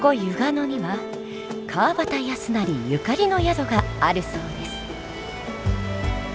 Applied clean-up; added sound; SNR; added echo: none; Organ; 17 dB; none.